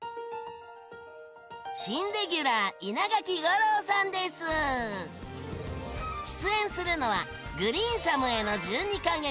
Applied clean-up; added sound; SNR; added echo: none; none; none; none.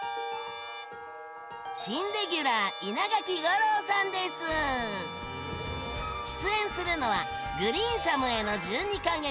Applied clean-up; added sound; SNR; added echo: none; Wind instrument, woodwind instrument + Trumpet; 8 dB; none.